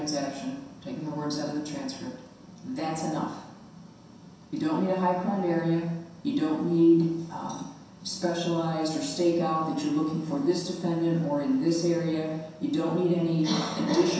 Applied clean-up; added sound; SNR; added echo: none; none; none; reverberation time 0.7 s.